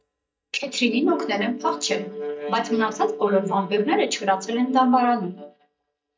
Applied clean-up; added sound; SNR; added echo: neural mask model DeepFilterNet 3.